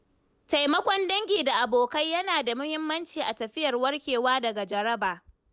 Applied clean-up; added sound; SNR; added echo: none; none; none; none.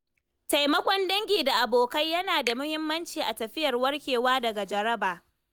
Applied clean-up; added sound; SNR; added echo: neural mask model DeepFilterNet 3.